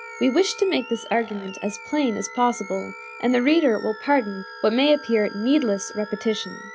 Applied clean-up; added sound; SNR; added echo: none; Wind instrument, woodwind instrument + Animal; 16 dB; none.